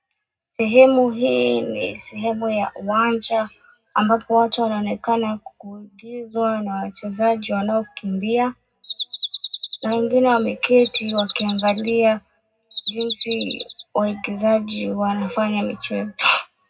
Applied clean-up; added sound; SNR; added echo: none; Bird vocalization, bird call, bird song; 3 dB; reverberation time 0.3 s.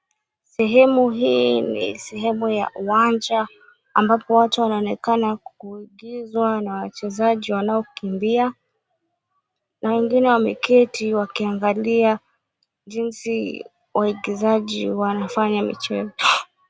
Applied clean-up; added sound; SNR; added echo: none; none; none; none.